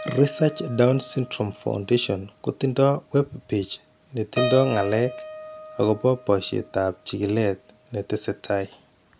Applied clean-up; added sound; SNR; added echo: none; Keyboard (musical); 13 dB; none.